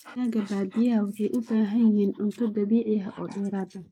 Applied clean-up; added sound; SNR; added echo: neural mask model Resemble Enhance denoiser.